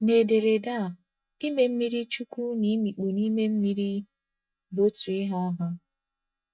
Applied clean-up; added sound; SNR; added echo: neural mask model DeepFilterNet 3.